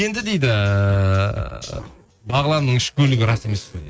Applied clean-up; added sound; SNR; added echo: neural mask model RNNoise.